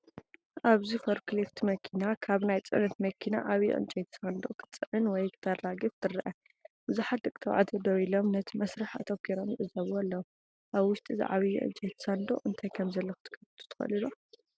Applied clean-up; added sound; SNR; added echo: none; none; none; none.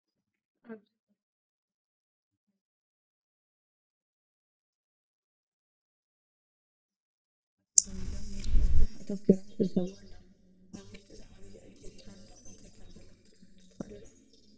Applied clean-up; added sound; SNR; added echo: neural mask model DeepFilterNet 3.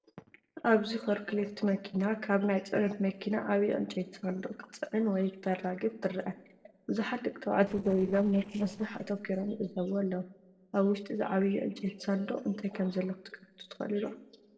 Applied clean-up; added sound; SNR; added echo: neural separator model SepFormer DNS4.